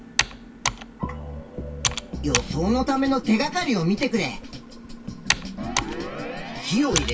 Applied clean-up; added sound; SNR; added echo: none; Computer keyboard; 5 dB; reverberation time 0.2 s.